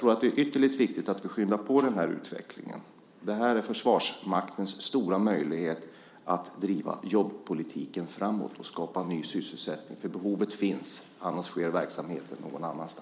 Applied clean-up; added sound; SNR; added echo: none; none; none; none.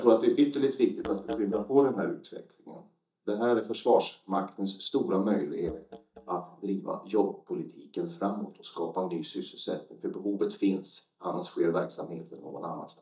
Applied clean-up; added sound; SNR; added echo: neural mask model DeepFilterNet 3.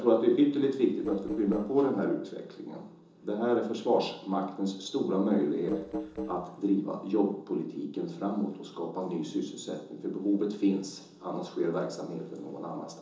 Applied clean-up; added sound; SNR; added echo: neural separator model SepFormer DNS4.